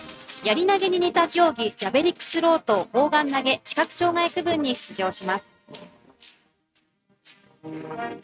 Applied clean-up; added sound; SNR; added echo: neural mask model RNNoise.